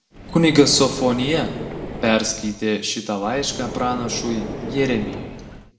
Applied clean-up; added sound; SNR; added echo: none; Car; 10 dB; reverberation time 0.8 s.